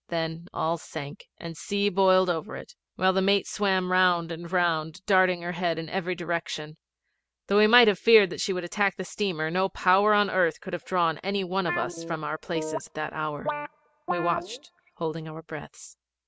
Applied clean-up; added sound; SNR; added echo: none; Guitar; 8 dB; none.